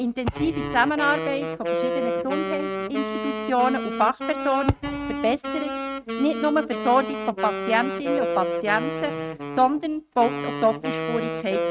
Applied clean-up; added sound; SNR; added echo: neural mask model RNNoise.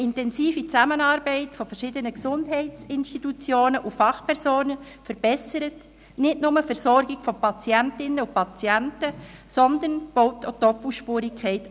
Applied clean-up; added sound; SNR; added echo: none; none; none; none.